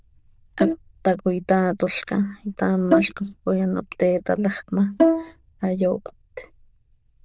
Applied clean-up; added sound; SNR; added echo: neural diffusion model UNIVERSE++.